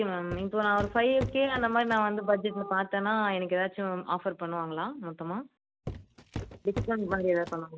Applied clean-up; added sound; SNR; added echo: none; Walk, footsteps; 10 dB; none.